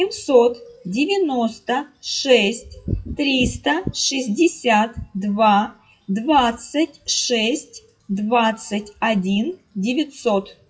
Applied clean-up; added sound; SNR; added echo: classical method WPE with log-MMSE.